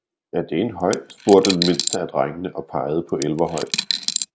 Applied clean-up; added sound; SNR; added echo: none; Coin (dropping); 5 dB; none.